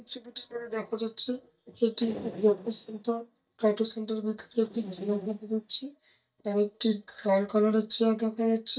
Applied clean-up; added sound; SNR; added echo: neural mask model DeepFilterNet 3.